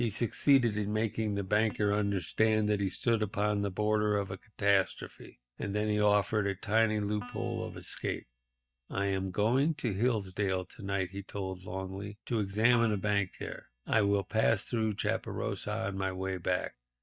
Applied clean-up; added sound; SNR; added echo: neural mask model DeepFilterNet 3.